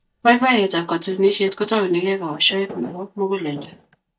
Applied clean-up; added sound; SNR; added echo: neural mask model DeepFilterNet 3.